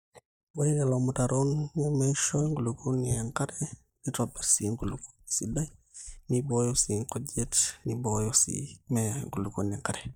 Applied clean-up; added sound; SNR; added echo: neural mask model DeepFilterNet 3.